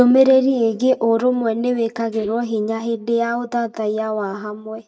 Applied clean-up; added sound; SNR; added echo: neural mask model DeepFilterNet 3.